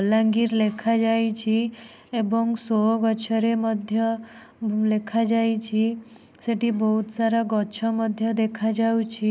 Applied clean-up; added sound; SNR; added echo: none; none; none; none.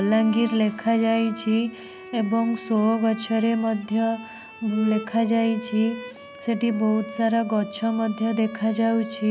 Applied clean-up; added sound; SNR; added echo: none; Bowed string instrument; 16 dB; none.